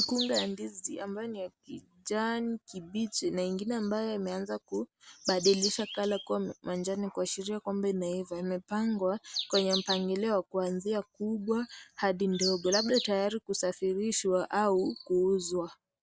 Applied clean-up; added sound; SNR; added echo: none; none; none; none.